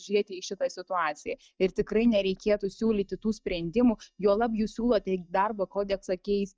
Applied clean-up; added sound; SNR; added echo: neural mask model DeepFilterNet 3.